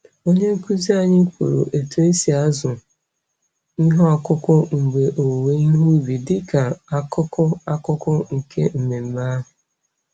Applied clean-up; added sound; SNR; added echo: none; none; none; none.